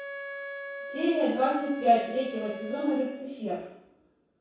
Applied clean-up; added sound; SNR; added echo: none; Wind instrument, woodwind instrument; 11 dB; reverberation time 0.7 s.